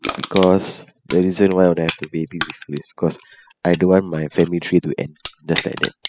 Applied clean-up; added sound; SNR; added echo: classical method spectral subtraction.